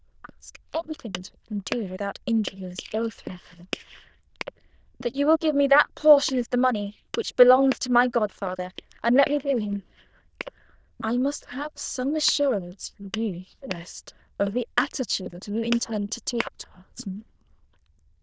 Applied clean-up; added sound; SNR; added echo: neural diffusion model UNIVERSE++.